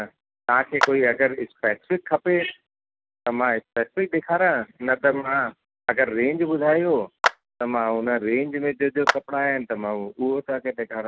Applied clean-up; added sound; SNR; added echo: none; Clapping; 6 dB; none.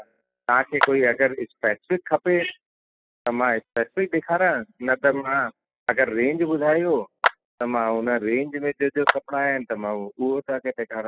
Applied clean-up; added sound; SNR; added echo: classical method spectral subtraction.